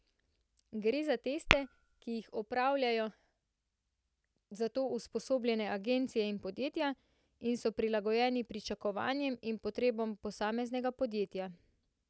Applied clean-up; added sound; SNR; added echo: none; Tap / Glass; 1 dB; none.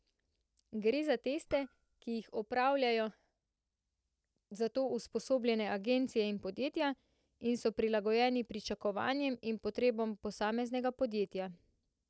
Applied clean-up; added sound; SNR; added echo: neural separator model SepFormer DNS4.